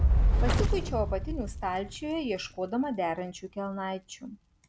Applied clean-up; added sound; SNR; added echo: none; Fire; -4 dB; none.